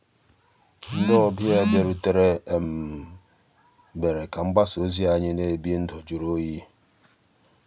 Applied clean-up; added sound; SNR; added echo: none; none; none; none.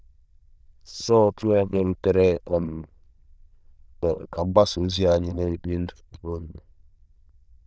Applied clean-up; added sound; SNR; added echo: neural diffusion model UNIVERSE++.